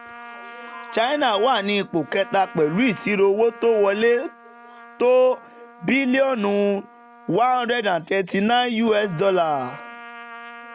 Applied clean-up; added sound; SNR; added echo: none; Trumpet; 20 dB; none.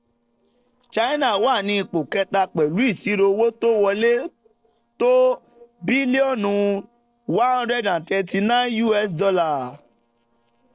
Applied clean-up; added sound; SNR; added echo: neural separator model SepFormer DNS4.